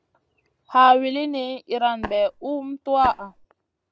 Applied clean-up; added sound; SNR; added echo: none; Tap; 12 dB; none.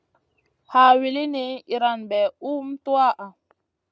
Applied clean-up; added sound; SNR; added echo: none; none; none; none.